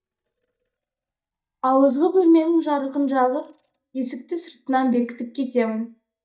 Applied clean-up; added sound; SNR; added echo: neural mask model DeepFilterNet 3.